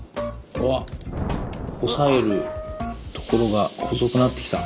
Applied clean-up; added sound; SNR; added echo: none; Thunder; 12 dB; none.